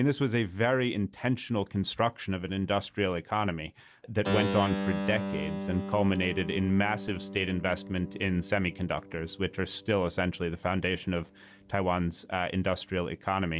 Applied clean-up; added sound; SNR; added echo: none; Keyboard (musical); 10 dB; none.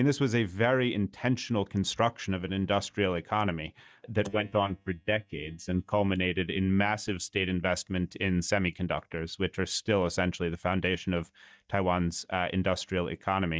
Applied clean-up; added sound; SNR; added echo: neural mask model DeepFilterNet 3.